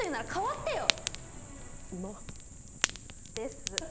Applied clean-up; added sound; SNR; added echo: none; Fire; -1 dB; none.